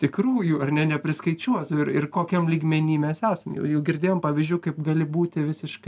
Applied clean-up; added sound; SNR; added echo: none; none; none; none.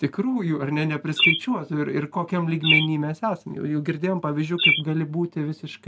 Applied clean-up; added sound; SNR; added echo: none; Bird; 1 dB; none.